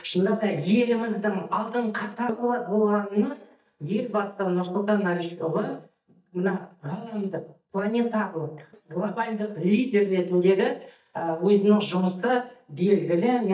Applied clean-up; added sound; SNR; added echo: neural mask model DeepFilterNet 3.